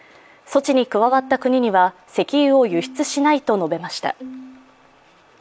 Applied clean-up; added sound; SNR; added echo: none; Bowed string instrument; 20 dB; none.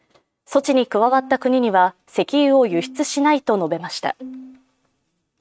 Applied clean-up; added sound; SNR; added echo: neural mask model RNNoise.